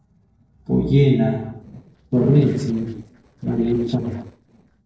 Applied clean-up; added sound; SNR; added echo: neural separator model SepFormer DNS4.